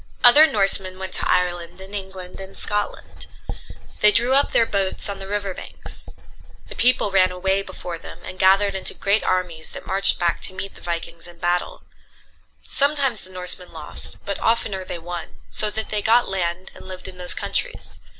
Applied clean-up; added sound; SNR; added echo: none; Writing; 5 dB; none.